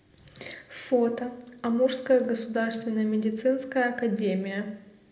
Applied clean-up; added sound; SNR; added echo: none; none; none; reverberation time 0.7 s.